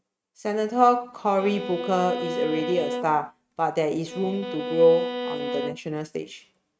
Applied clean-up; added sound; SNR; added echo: neural mask model RNNoise.